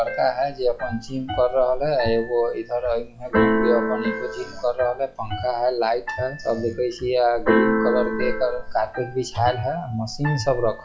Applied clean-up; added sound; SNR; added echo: classical method log-MMSE.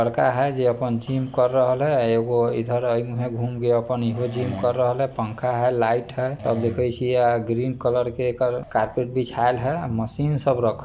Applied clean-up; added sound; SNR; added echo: none; none; none; none.